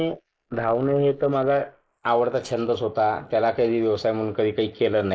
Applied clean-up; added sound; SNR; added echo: neural mask model Resemble Enhance denoiser.